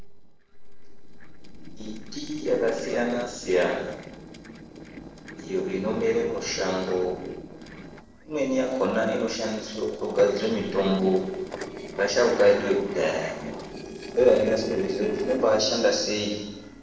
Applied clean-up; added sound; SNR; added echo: neural separator model SepFormer DNS4.